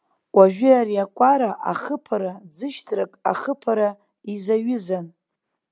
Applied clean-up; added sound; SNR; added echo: none; none; none; none.